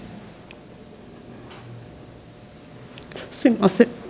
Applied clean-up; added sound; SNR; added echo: none; none; none; none.